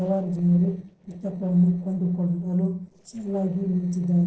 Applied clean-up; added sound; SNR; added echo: neural separator model SepFormer DNS4.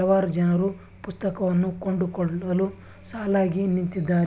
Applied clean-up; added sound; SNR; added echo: none; none; none; none.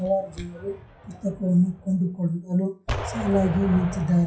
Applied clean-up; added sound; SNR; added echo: classical method WPE with log-MMSE.